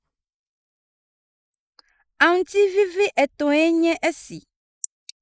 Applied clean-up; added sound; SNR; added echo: neural mask model Resemble Enhance denoiser.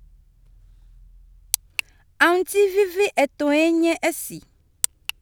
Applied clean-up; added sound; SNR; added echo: none; none; none; none.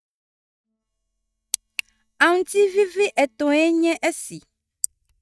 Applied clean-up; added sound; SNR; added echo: neural mask model DeepFilterNet 3.